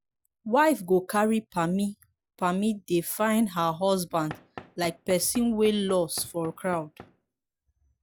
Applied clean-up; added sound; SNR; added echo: none; Knock / Wood; 20 dB; none.